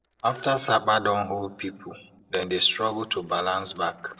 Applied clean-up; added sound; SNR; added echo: neural separator model SepFormer DNS4.